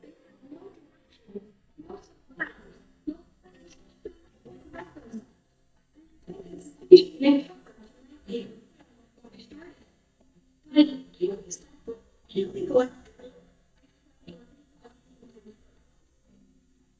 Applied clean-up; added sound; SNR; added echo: neural mask model DeepFilterNet 3.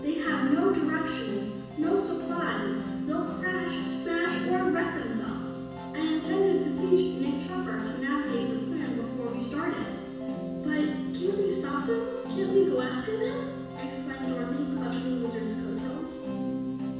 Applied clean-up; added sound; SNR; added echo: none; Piano; 3 dB; reverberation time 1.1 s.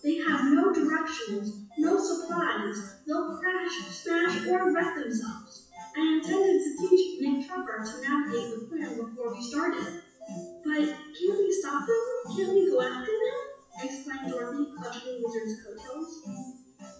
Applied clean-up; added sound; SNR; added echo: classical method WPE with log-MMSE.